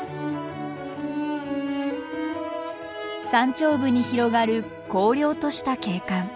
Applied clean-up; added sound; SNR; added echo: none; none; none; none.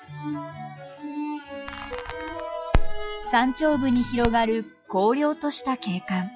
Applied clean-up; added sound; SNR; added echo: classical method log-MMSE.